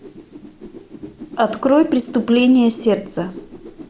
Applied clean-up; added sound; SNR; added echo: none; Whoosh, swoosh, swish; 18 dB; none.